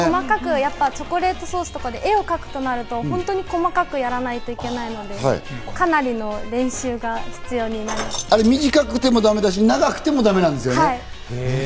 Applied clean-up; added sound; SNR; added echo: none; Keys jangling; 12 dB; none.